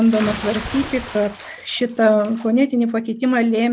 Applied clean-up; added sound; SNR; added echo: none; Bathtub (filling or washing) / Splash, splatter; 15 dB; none.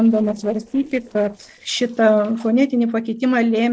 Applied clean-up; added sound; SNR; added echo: neural separator model SepFormer DNS4.